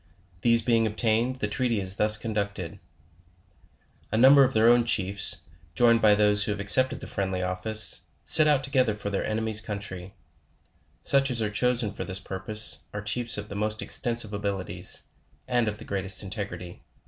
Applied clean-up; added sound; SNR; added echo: none; none; none; none.